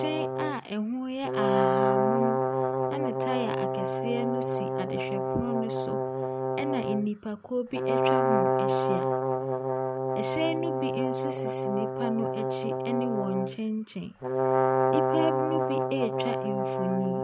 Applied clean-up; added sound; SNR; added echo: none; Brass instrument; -5 dB; none.